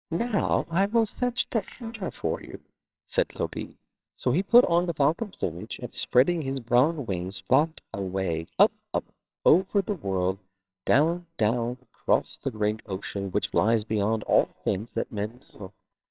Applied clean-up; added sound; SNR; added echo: neural separator model SepFormer WHAMR!.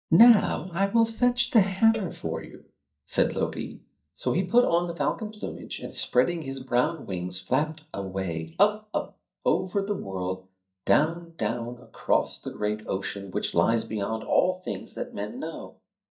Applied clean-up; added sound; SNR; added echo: neural mask model DeepFilterNet 3.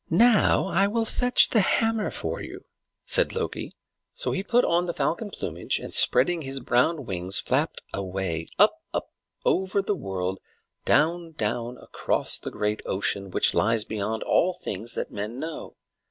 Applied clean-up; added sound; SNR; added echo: none; none; none; none.